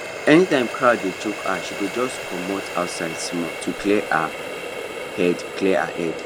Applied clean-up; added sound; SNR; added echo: none; Water tap, faucet; 8 dB; none.